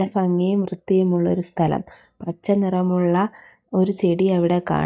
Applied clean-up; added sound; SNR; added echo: neural mask model DeepFilterNet 3.